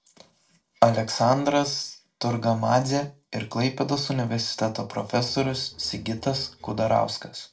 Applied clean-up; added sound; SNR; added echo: neural separator model SepFormer DNS4.